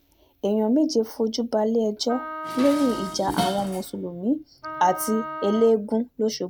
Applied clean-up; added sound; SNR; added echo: none; Wind instrument, woodwind instrument + Dishes, pots, and pans; 11 dB; none.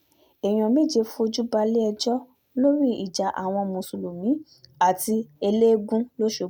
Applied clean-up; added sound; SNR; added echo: none; none; none; none.